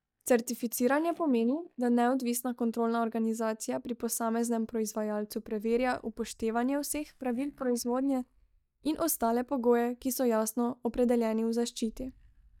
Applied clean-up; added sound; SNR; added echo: neural mask model DeepFilterNet 3.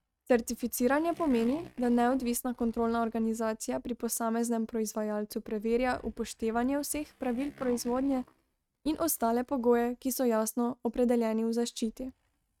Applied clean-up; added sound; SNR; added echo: neural mask model RNNoise.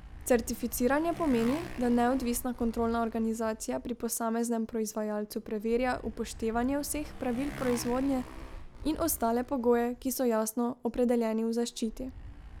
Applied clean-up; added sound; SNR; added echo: none; Motorcycle; 14 dB; none.